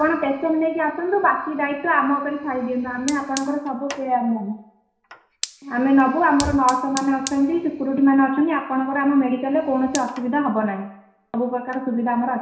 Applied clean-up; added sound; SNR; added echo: none; Fire; 17 dB; reverberation time 0.7 s.